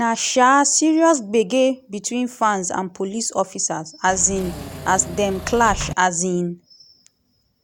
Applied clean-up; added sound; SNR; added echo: none; Engine / Mechanisms; 11 dB; none.